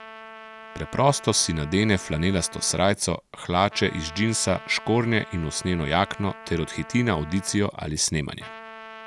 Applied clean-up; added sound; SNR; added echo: none; Trumpet; 18 dB; none.